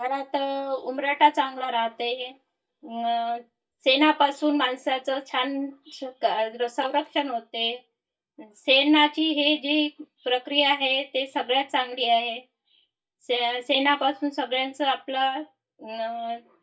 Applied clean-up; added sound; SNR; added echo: neural mask model DeepFilterNet 3.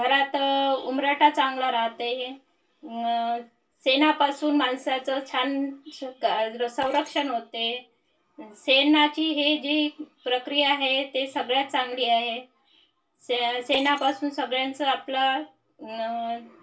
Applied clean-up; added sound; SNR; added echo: neural separator model SepFormer DNS4.